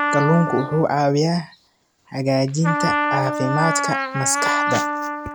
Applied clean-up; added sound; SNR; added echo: none; Trumpet; 2 dB; none.